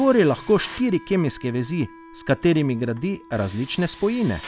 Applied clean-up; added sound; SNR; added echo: none; Tools + Wind instrument, woodwind instrument; 19 dB; none.